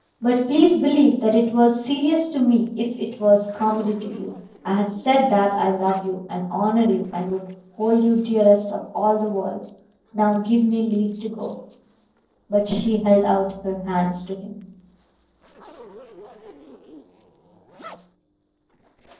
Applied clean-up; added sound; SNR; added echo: neural separator model SepFormer DNS4.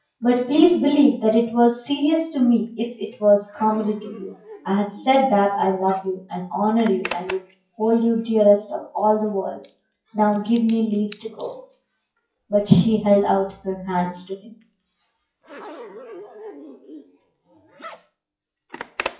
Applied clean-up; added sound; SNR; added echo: classical method WPE with log-MMSE.